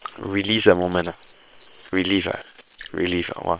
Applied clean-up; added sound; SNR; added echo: neural separator model SepFormer WHAM!.